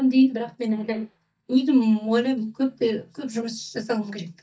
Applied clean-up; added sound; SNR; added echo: neural mask model DeepFilterNet 3.